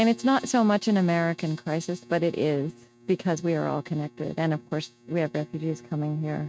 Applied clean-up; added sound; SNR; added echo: neural mask model RNNoise.